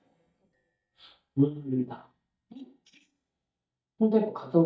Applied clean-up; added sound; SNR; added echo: neural mask model DeepFilterNet 3.